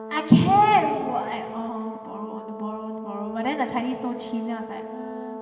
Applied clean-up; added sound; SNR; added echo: none; Brass instrument; 12 dB; reverberation time 2.9 s.